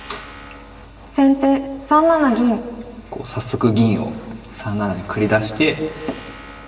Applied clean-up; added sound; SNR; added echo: none; Tools; 20 dB; reverberation time 1.9 s.